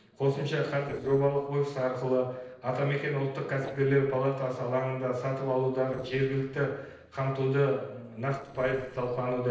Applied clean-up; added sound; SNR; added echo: neural separator model SepFormer DNS4.